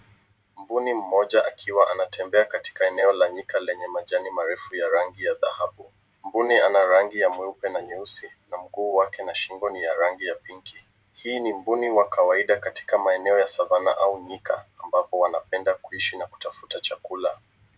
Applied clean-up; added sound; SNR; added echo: none; none; none; none.